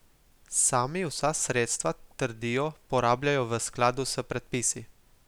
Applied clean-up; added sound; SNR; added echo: none; none; none; none.